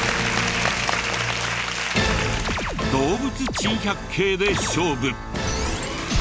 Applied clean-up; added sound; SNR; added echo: none; none; none; none.